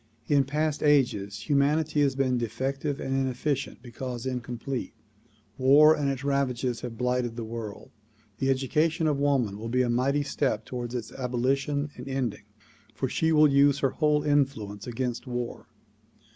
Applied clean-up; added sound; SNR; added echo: none; none; none; none.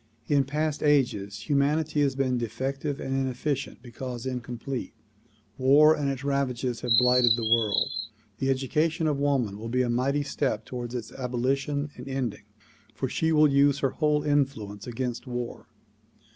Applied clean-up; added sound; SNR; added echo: none; Chirp, tweet; 1 dB; none.